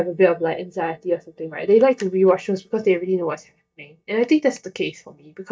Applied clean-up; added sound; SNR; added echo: neural mask model DeepFilterNet 3.